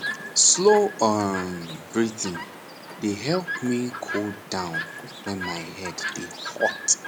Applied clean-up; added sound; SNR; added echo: none; Chirp, tweet; 9 dB; none.